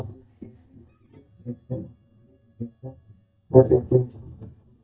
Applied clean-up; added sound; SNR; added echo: neural mask model DeepFilterNet 3.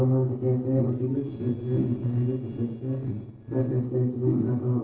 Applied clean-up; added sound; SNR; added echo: neural separator model SepFormer DNS4.